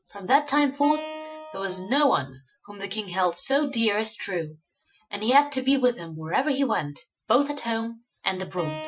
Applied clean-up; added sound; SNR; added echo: classical method Wiener filter.